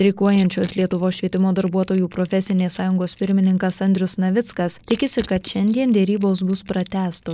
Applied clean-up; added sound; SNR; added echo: neural mask model Resemble Enhance denoiser.